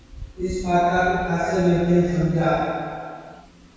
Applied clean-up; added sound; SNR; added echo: none; Wind; 17 dB; reverberation time 2.0 s.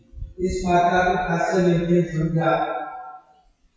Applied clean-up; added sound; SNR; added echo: classical method WPE with log-MMSE.